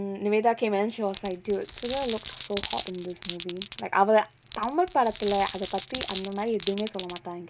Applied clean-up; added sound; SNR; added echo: none; Glass; 13 dB; none.